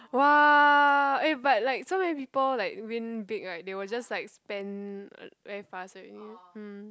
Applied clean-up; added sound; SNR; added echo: none; none; none; none.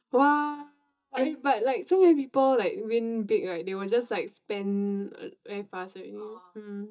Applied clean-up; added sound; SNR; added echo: neural mask model DeepFilterNet 3.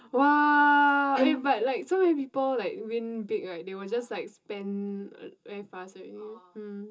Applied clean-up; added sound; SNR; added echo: none; Bowed string instrument; 3 dB; reverberation time 0.2 s.